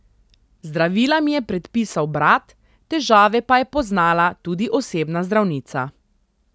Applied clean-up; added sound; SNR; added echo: none; none; none; none.